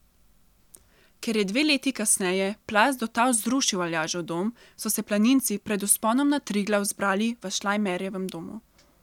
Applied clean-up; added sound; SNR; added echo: none; none; none; none.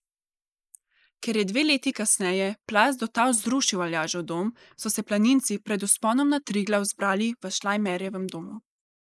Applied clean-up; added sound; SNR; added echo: neural mask model Resemble Enhance denoiser.